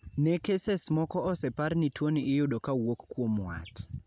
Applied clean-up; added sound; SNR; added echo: none; none; none; none.